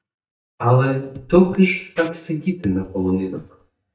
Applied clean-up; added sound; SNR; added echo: neural mask model DeepFilterNet 3.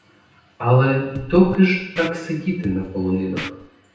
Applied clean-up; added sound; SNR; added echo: none; Scratching (performance technique); 15 dB; reverberation time 0.9 s.